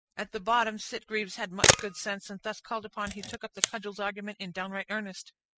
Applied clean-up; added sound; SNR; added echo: classical method spectral subtraction.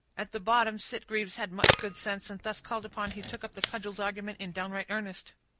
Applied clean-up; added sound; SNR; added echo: none; Camera; -4 dB; none.